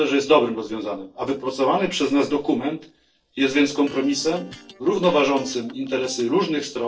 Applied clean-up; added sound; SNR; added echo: neural separator model SepFormer DNS4.